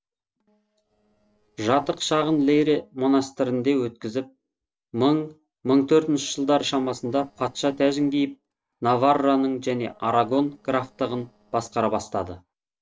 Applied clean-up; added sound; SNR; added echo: neural separator model SepFormer DNS4.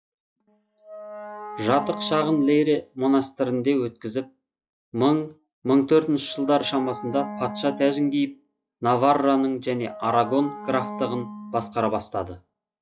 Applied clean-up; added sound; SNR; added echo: classical method log-MMSE.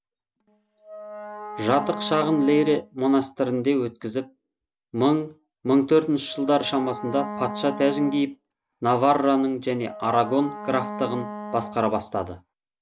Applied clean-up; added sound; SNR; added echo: none; Wind instrument, woodwind instrument; 13 dB; none.